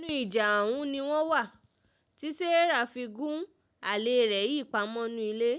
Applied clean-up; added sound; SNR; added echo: none; none; none; none.